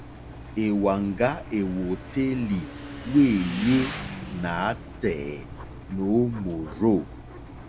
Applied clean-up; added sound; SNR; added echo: none; Engine + Motorcycle / Engine; 11 dB; none.